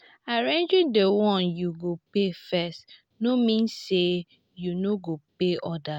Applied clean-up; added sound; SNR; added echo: none; none; none; none.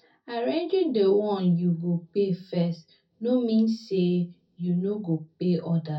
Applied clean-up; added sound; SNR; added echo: none; none; none; reverberation time 0.3 s.